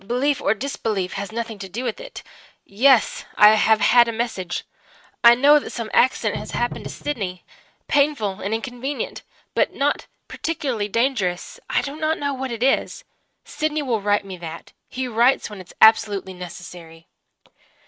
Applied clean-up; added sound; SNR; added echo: neural mask model RNNoise.